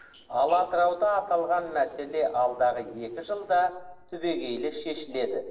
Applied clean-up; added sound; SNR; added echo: neural separator model SepFormer DNS4.